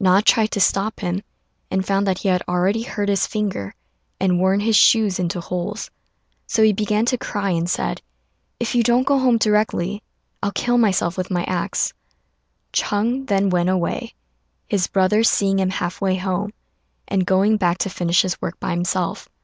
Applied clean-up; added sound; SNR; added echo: none; none; none; none.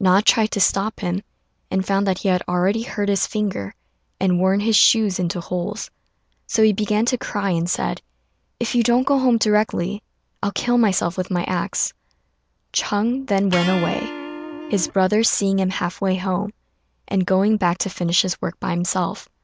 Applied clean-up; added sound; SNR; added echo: none; Electric guitar; 10 dB; none.